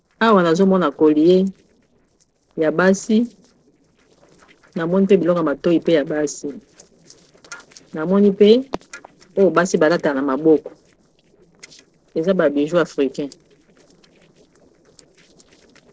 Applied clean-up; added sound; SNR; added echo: neural separator model SepFormer DNS4.